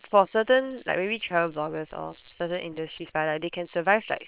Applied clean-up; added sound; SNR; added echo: neural separator model SepFormer WHAM!.